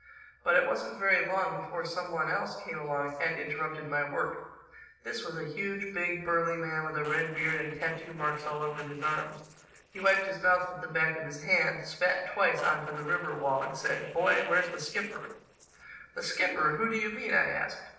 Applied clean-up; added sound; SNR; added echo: neural separator model SepFormer DNS4.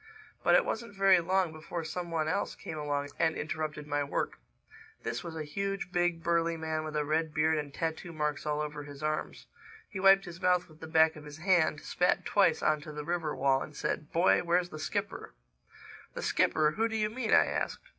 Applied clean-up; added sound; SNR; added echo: none; none; none; none.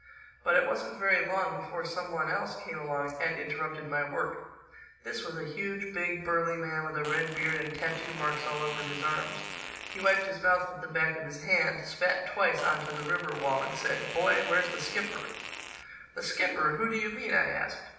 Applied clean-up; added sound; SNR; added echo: none; Fart; 9 dB; reverberation time 0.8 s.